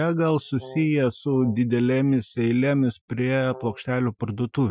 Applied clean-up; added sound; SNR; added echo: classical method Wiener filter.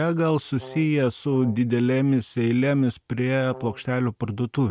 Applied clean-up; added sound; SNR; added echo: neural mask model RNNoise.